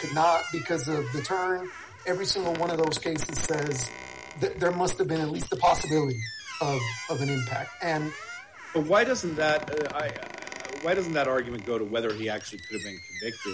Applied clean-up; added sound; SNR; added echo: none; Squeak; 12 dB; none.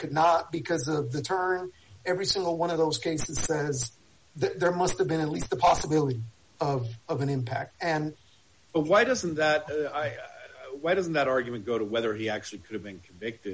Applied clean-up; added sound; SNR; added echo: none; none; none; none.